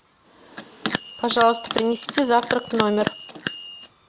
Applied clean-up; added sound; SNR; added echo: none; Bell; 6 dB; none.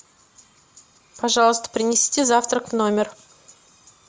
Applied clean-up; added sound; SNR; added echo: none; none; none; none.